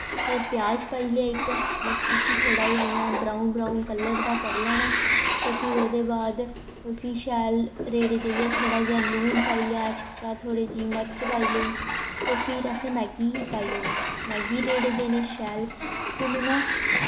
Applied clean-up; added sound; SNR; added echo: none; Sliding door; 1 dB; reverberation time 0.9 s.